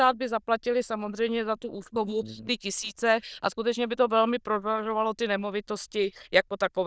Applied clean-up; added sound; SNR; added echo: neural diffusion model UNIVERSE++.